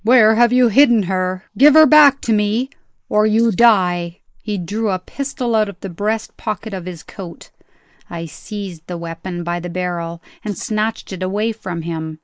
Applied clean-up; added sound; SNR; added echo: neural mask model Resemble Enhance denoiser.